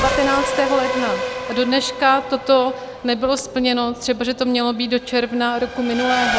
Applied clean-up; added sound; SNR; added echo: none; Race car, auto racing / Accelerating, revving, vroom; 6 dB; none.